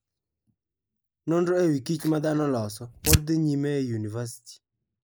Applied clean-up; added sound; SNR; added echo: neural mask model Resemble Enhance denoiser.